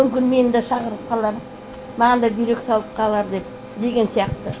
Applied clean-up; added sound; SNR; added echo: none; none; none; none.